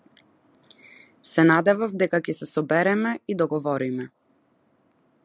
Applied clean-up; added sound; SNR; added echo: none; none; none; none.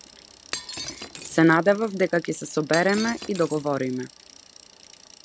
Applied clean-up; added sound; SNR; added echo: none; Bicycle + Shatter; 15 dB; none.